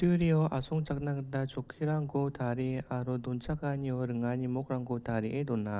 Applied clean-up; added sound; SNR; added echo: none; none; none; none.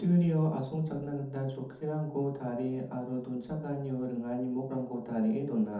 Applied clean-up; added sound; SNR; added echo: none; none; none; reverberation time 0.6 s.